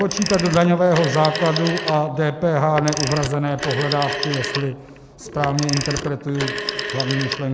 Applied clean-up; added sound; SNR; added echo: none; Telephone; 7 dB; none.